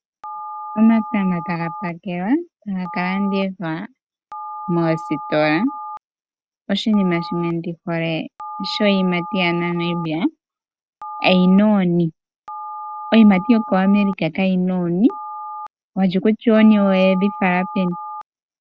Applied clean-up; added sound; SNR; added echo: none; Telephone; 14 dB; none.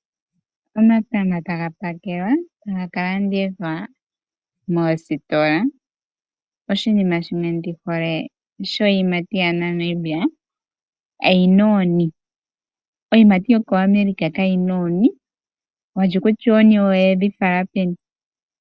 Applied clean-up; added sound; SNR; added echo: none; none; none; none.